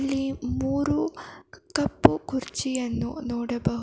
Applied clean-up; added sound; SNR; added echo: none; none; none; none.